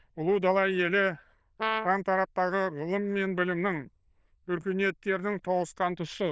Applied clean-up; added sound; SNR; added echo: neural diffusion model UNIVERSE++.